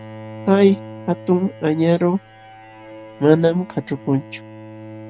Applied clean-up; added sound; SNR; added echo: none; Bowed string instrument; 17 dB; none.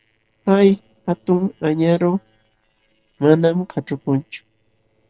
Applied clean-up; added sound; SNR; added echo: neural separator model SepFormer DNS4.